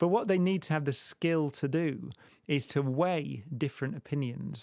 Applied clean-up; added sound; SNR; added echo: none; none; none; none.